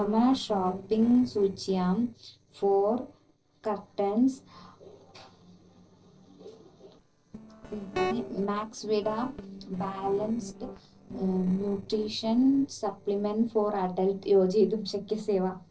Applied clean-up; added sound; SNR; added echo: neural separator model SepFormer DNS4.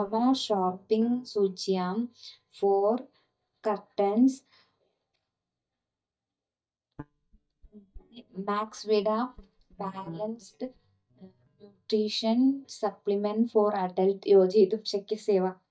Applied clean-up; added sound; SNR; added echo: neural mask model DeepFilterNet 3.